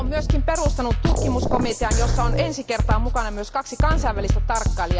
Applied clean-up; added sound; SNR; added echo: none; Drum kit; -5 dB; none.